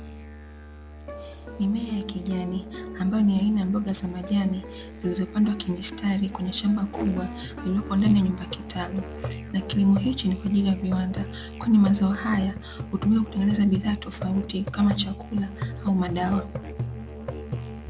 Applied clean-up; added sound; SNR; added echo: none; Musical instrument; 10 dB; none.